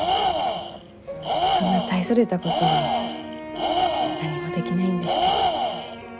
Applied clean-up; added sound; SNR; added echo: none; Tools; -2 dB; none.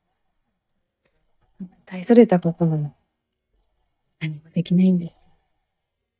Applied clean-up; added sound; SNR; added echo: neural mask model DeepFilterNet 3.